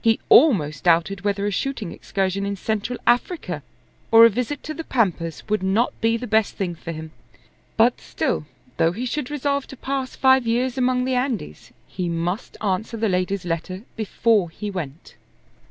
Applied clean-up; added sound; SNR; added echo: none; none; none; none.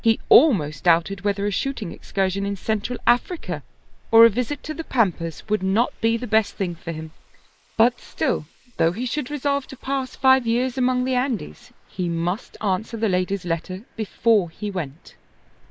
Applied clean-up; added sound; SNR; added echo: neural mask model Resemble Enhance denoiser.